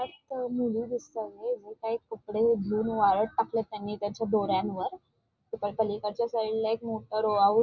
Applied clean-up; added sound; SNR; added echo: none; none; none; none.